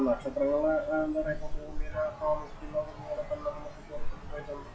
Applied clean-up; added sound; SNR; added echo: classical method WPE with log-MMSE.